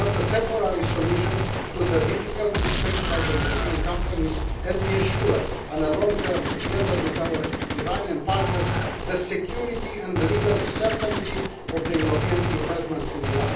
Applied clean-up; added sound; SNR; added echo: none; Gunshot, gunfire; -1 dB; reverberation time 0.6 s.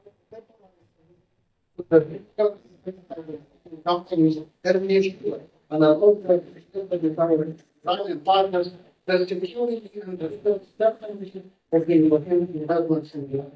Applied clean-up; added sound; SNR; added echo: neural mask model DeepFilterNet 3.